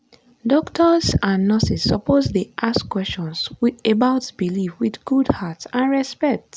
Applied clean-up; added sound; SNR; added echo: none; none; none; none.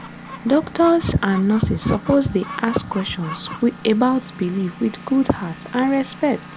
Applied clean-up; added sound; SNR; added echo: none; Chicken, rooster + Engine; 15 dB; none.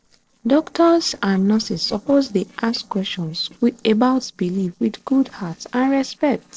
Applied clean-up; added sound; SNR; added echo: neural separator model SepFormer DNS4.